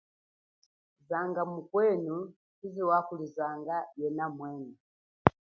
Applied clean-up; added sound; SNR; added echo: none; none; none; none.